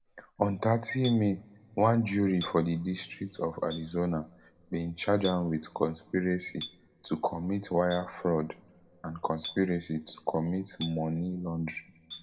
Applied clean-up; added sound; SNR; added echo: none; Chink, clink; 18 dB; reverberation time 2.2 s.